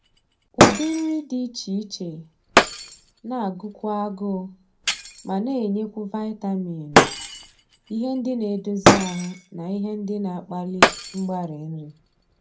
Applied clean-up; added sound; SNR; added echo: none; Shatter; -4 dB; reverberation time 0.2 s.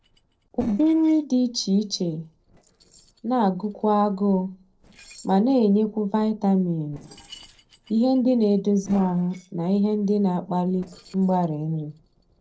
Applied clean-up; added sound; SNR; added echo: neural separator model SepFormer DNS4.